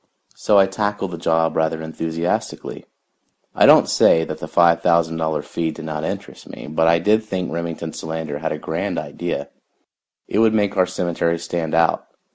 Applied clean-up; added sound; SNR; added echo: none; none; none; none.